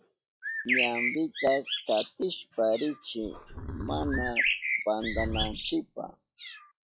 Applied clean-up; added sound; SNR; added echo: classical method log-MMSE.